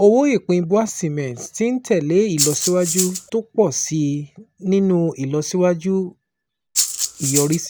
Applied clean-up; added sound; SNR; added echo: none; Rattle (instrument); 3 dB; none.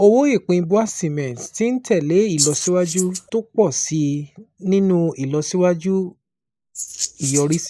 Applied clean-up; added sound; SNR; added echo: neural mask model Resemble Enhance denoiser.